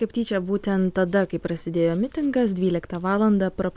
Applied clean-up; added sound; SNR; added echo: none; none; none; none.